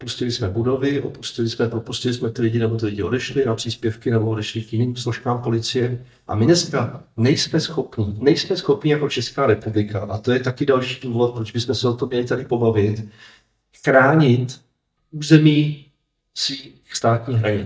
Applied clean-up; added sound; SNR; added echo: neural mask model DeepFilterNet 3.